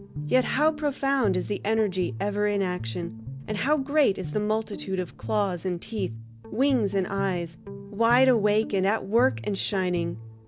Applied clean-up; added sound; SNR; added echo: none; Guitar; 11 dB; none.